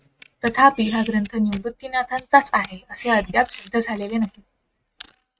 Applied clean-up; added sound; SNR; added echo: neural mask model RNNoise.